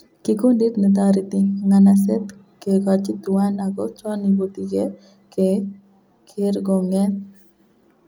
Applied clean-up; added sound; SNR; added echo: none; none; none; none.